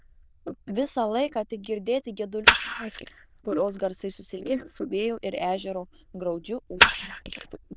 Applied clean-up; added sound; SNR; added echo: neural diffusion model UNIVERSE++.